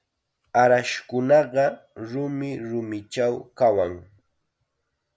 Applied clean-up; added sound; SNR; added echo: none; none; none; none.